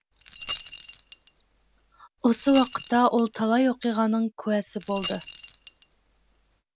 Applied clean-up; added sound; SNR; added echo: none; Rattle / Keys jangling; 6 dB; none.